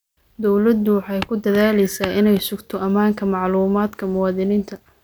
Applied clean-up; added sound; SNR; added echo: none; Walk, footsteps; 14 dB; none.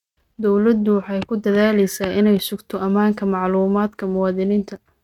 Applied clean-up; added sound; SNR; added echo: neural mask model RNNoise.